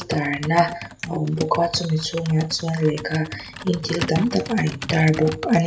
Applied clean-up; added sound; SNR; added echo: none; Computer keyboard; 11 dB; none.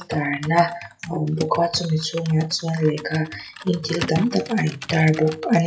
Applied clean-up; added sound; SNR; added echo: classical method log-MMSE.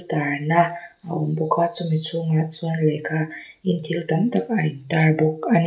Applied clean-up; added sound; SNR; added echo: none; none; none; none.